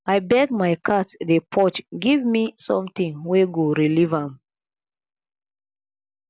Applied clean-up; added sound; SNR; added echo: none; none; none; none.